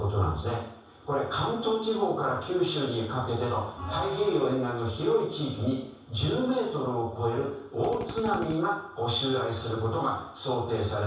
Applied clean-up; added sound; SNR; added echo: none; Drill; 10 dB; reverberation time 0.7 s.